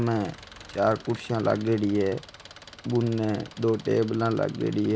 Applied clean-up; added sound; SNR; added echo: none; Engine; 20 dB; none.